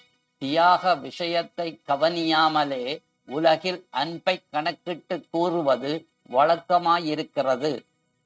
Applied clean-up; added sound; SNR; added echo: neural mask model RNNoise.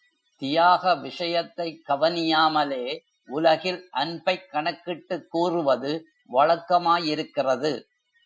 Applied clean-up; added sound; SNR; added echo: classical method Wiener filter.